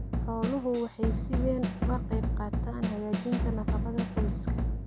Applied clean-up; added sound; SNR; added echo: none; Drum / Drum kit; -4 dB; none.